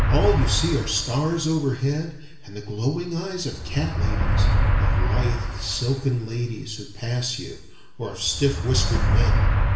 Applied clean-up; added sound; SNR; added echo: none; Motor vehicle (road); -3 dB; reverberation time 0.8 s.